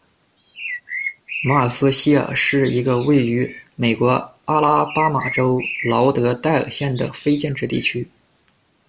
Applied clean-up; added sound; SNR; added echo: none; Bird; 14 dB; none.